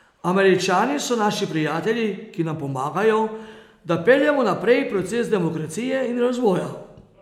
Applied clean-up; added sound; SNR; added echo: none; none; none; none.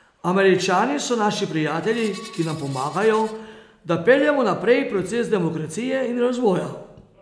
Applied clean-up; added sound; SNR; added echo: none; Screech; 19 dB; none.